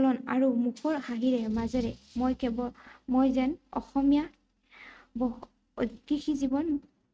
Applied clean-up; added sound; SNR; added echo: neural mask model RNNoise.